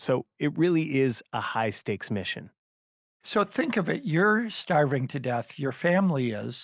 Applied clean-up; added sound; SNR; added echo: none; none; none; none.